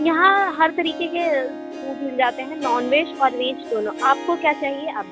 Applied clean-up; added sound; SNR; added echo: none; Harp; 11 dB; none.